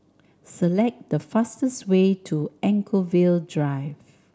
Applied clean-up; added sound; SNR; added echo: none; none; none; none.